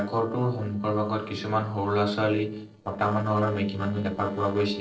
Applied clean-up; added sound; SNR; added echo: neural separator model SepFormer DNS4.